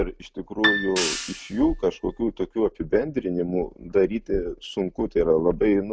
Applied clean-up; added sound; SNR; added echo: none; Piano + Hi-hat; 5 dB; none.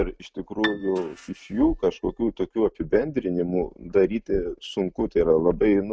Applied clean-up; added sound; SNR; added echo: neural mask model RNNoise.